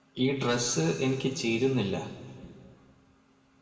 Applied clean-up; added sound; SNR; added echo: none; none; none; reverberation time 1.8 s.